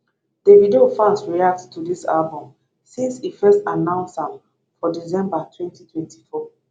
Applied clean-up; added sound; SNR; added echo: none; none; none; none.